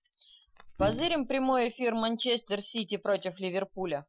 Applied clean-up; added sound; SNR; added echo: classical method Wiener filter.